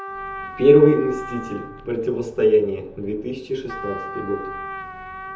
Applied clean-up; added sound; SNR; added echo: none; Trumpet; 13 dB; reverberation time 0.8 s.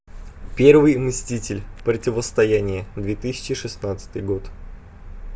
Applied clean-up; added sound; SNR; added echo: none; none; none; none.